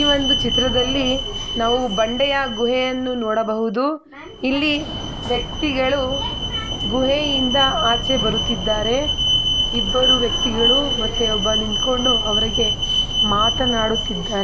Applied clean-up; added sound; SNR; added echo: none; Alarm; 0 dB; none.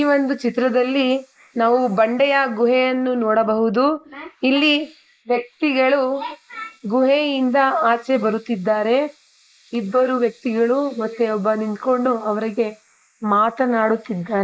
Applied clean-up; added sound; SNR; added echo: neural mask model Resemble Enhance denoiser.